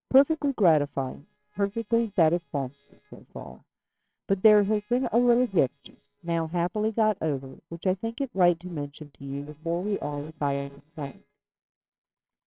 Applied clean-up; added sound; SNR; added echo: neural separator model SepFormer WHAMR!.